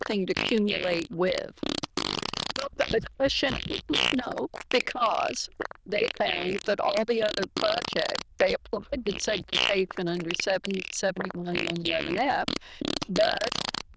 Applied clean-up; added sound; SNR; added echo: neural diffusion model UNIVERSE++.